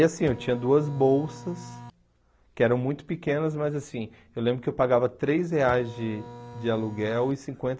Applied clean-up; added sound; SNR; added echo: none; Printer; 15 dB; none.